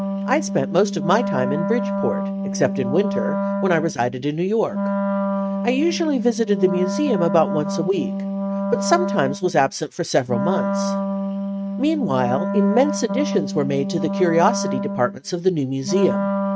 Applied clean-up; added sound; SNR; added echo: neural mask model RNNoise.